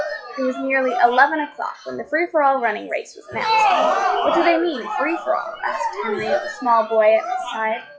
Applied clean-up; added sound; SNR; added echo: classical method log-MMSE.